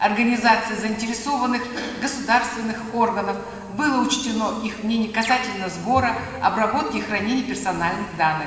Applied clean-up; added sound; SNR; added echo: none; Bird; 10 dB; reverberation time 1.7 s.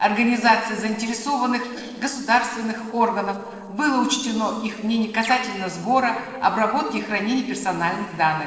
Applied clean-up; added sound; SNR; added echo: neural separator model SepFormer DNS4.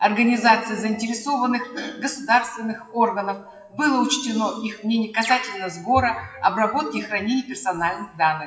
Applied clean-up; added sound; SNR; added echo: classical method WPE with log-MMSE.